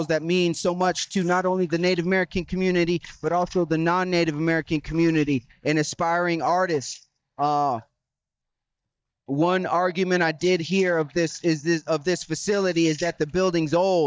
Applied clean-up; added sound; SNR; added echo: neural mask model DeepFilterNet 3.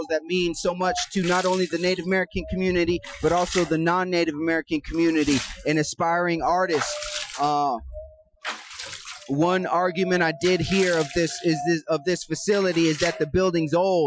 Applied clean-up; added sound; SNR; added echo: classical method Wiener filter.